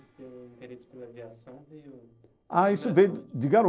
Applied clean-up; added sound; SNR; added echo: neural separator model SepFormer DNS4.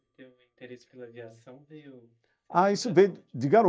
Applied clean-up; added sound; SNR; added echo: neural mask model DeepFilterNet 3.